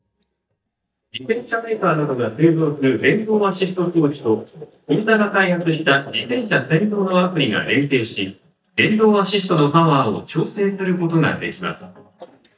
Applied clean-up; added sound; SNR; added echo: neural mask model DeepFilterNet 3.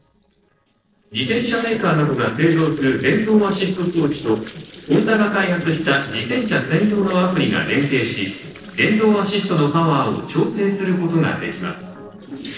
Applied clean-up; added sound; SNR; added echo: neural separator model SepFormer DNS4.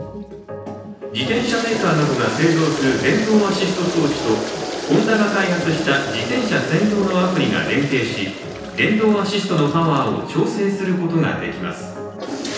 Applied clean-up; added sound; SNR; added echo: none; Toilet flush; 9 dB; reverberation time 0.9 s.